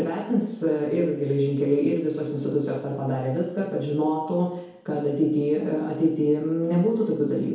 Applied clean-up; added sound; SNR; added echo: none; none; none; reverberation time 1.9 s.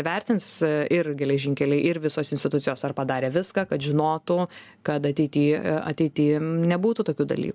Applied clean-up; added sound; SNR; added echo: none; none; none; none.